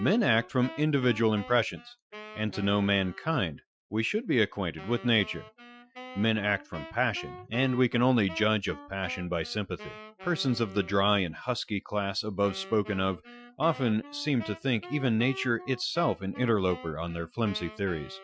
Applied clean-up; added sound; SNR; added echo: classical method Wiener filter.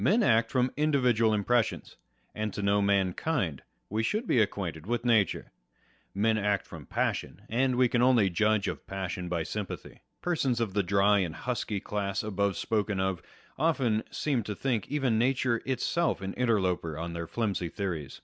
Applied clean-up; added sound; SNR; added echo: none; none; none; none.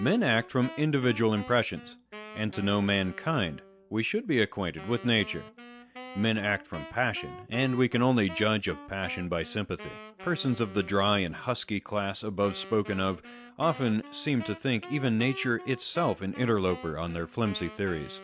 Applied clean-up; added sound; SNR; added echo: none; Wind instrument, woodwind instrument; 17 dB; none.